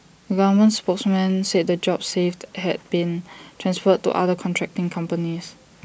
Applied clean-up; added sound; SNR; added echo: none; none; none; none.